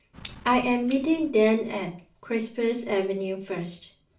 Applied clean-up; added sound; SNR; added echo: none; Clock; 19 dB; reverberation time 0.4 s.